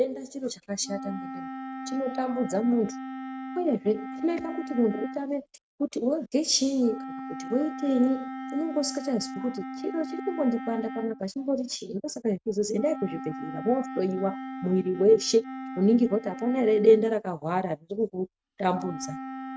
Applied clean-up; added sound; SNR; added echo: neural mask model RNNoise.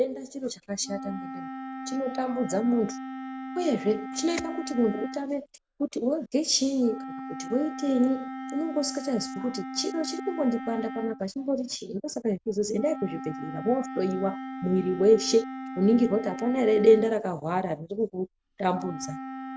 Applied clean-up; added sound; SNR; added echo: none; Wind instrument, woodwind instrument; 11 dB; none.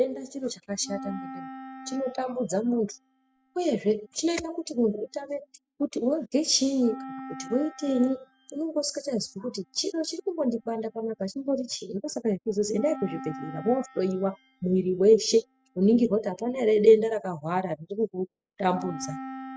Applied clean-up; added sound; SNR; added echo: classical method spectral subtraction.